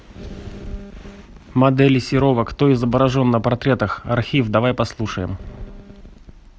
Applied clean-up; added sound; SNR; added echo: none; none; none; none.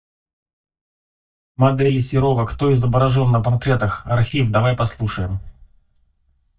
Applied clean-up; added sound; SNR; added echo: neural mask model DeepFilterNet 3.